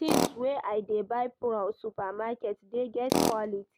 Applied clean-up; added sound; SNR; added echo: none; Tools; 2 dB; none.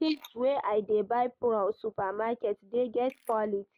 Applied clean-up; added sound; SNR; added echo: neural mask model Resemble Enhance denoiser.